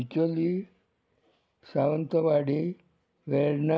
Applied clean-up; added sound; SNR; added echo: none; none; none; none.